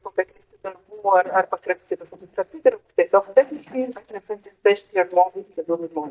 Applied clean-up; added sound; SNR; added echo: neural mask model DeepFilterNet 3.